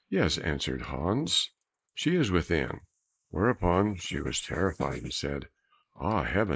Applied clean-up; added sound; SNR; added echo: neural mask model Resemble Enhance denoiser.